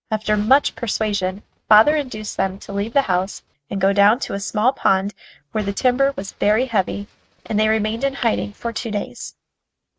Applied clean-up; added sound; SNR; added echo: neural mask model RNNoise.